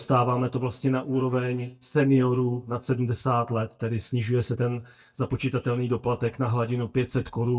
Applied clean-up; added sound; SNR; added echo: neural mask model DeepFilterNet 3.